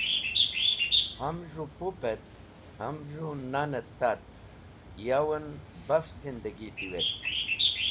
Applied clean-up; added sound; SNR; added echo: none; Bird; -2 dB; none.